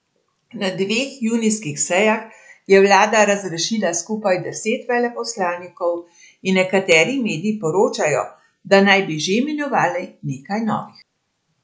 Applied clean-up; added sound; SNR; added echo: none; none; none; none.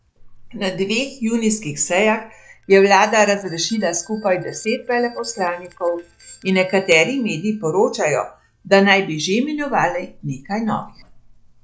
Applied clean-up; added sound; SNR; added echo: neural separator model SepFormer DNS4.